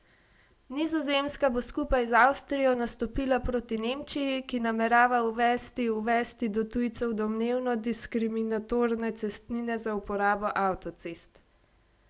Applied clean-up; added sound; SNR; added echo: none; none; none; none.